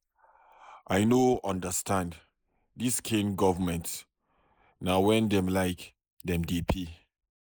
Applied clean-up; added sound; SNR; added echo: neural mask model Resemble Enhance denoiser.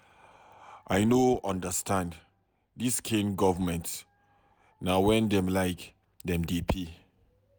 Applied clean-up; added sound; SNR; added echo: none; none; none; none.